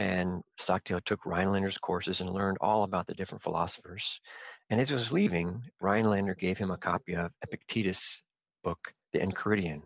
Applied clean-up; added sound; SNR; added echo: none; none; none; none.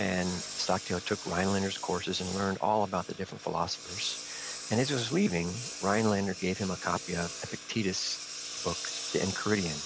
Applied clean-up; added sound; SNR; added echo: none; Engine; 9 dB; none.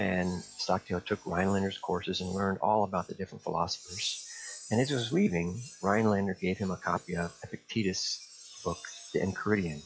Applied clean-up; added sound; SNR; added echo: classical method log-MMSE.